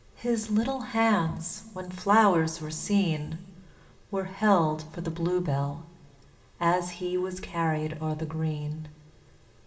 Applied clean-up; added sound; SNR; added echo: none; none; none; reverberation time 1.6 s.